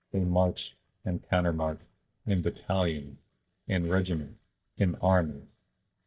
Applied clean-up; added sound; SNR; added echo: neural mask model DeepFilterNet 3.